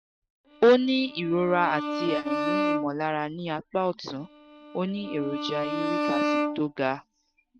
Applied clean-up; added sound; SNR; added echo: neural mask model RNNoise.